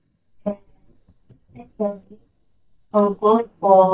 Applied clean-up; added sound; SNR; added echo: neural mask model DeepFilterNet 3.